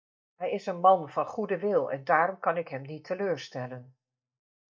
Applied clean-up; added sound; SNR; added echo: neural mask model DeepFilterNet 3.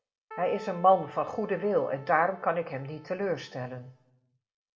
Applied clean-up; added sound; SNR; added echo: none; Keyboard (musical); 19 dB; reverberation time 0.5 s.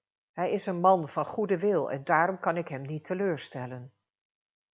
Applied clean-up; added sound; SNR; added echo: none; none; none; none.